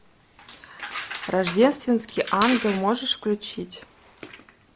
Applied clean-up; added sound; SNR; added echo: none; none; none; none.